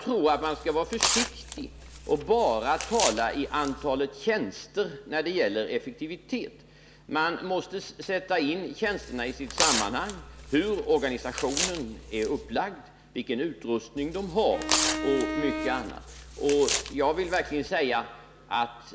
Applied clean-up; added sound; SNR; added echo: none; Bowed string instrument + Tearing; 4 dB; none.